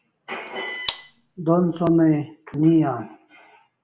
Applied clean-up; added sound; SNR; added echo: none; Gunshot, gunfire; 14 dB; none.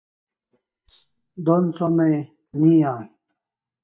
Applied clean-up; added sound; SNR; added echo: neural mask model DeepFilterNet 3.